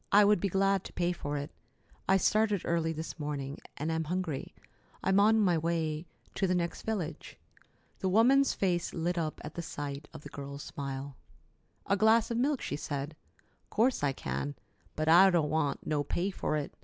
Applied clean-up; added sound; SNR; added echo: none; none; none; none.